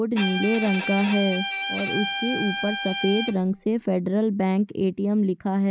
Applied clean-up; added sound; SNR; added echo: none; Bowed string instrument; 6 dB; none.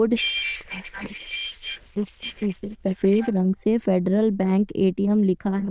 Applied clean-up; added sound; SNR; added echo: neural diffusion model UNIVERSE++.